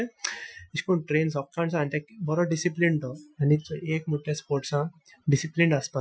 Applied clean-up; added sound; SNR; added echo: classical method Wiener filter.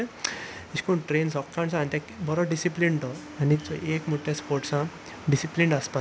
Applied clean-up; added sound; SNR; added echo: none; Wind instrument, woodwind instrument; 19 dB; none.